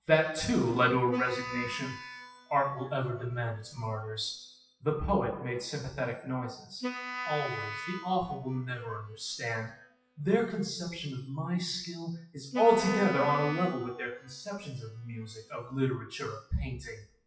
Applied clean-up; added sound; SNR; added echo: classical method WPE with log-MMSE.